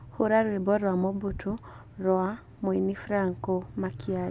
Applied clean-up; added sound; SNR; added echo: none; none; none; none.